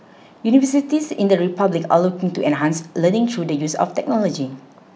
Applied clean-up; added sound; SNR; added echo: none; none; none; none.